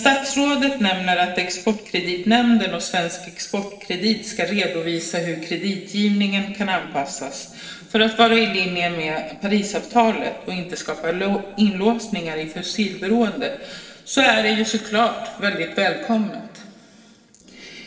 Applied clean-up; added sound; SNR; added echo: neural separator model SepFormer DNS4.